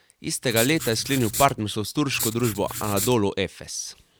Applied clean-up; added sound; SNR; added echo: none; Writing; 8 dB; none.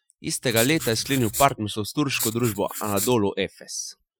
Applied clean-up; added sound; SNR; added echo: classical method Wiener filter.